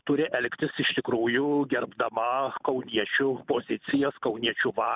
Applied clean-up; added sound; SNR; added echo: none; none; none; none.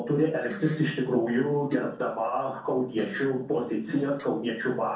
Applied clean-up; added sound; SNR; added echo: neural separator model SepFormer DNS4.